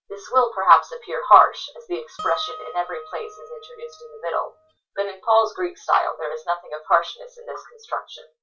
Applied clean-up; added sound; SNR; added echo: none; Harp; 15 dB; reverberation time 0.2 s.